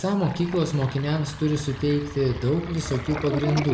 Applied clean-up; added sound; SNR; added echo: none; Sink (filling or washing); 11 dB; none.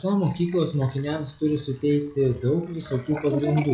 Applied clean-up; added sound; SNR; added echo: classical method log-MMSE.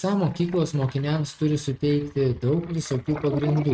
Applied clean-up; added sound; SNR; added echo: neural mask model RNNoise.